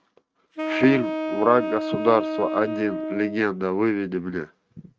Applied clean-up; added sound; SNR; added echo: neural mask model RNNoise.